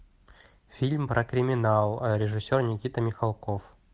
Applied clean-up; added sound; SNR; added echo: none; none; none; none.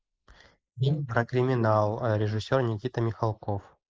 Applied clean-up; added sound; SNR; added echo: neural mask model Resemble Enhance denoiser.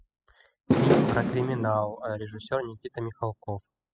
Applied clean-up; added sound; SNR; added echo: classical method spectral subtraction.